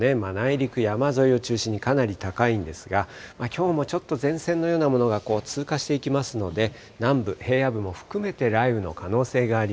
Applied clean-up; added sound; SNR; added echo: none; none; none; none.